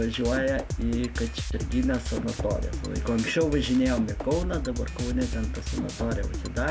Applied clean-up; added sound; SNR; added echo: none; Drum kit; 3 dB; none.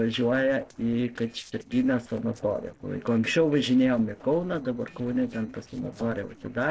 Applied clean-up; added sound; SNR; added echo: neural separator model SepFormer DNS4.